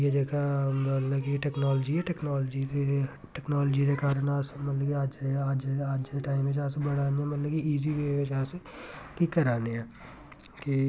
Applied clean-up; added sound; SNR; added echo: none; none; none; none.